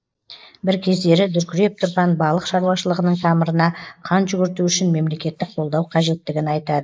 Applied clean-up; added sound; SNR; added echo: neural mask model Resemble Enhance denoiser.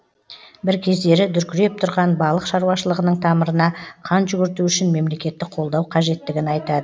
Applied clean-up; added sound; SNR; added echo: none; none; none; none.